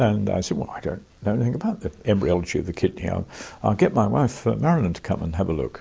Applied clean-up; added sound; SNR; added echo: none; none; none; none.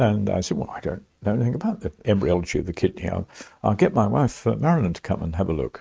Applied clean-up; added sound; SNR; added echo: neural mask model RNNoise.